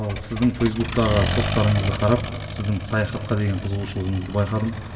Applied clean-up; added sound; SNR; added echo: none; Accelerating, revving, vroom; 6 dB; reverberation time 2.0 s.